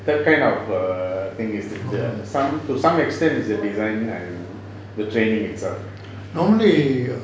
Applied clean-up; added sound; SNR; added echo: none; none; none; none.